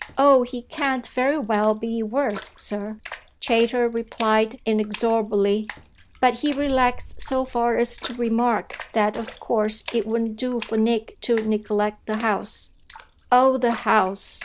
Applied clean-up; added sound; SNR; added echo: none; Splash, splatter + Boom; 17 dB; none.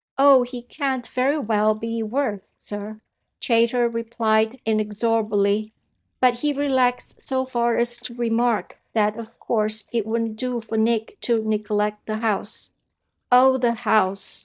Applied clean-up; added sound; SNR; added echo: neural mask model DeepFilterNet 3.